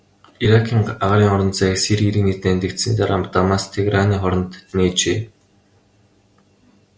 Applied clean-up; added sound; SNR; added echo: none; none; none; none.